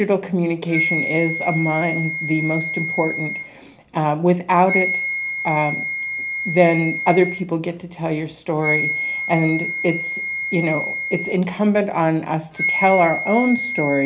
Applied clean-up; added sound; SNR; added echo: none; Wind instrument, woodwind instrument; 5 dB; reverberation time 0.4 s.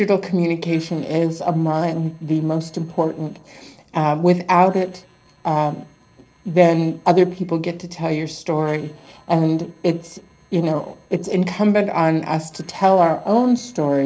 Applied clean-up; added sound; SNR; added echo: neural separator model SepFormer DNS4.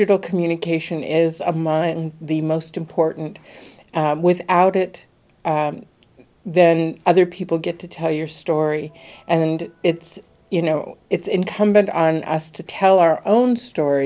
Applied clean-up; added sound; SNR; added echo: none; none; none; none.